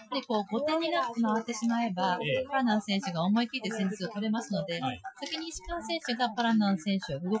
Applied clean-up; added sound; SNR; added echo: classical method Wiener filter.